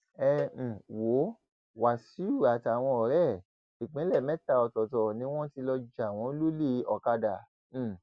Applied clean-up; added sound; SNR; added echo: none; Cowbell; 17 dB; none.